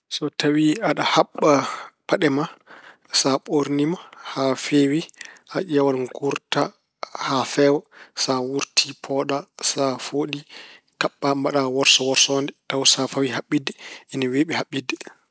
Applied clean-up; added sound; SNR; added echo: none; none; none; none.